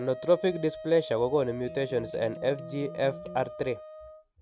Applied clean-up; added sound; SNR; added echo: none; Wind instrument, woodwind instrument + Electric guitar; 13 dB; none.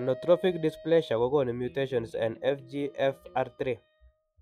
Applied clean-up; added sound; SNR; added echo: classical method log-MMSE.